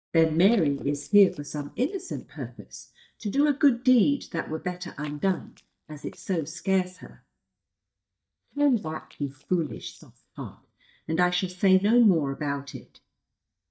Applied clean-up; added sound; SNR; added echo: neural mask model DeepFilterNet 3.